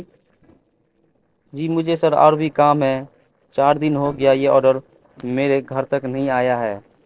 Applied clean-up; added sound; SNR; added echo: neural separator model SepFormer DNS4.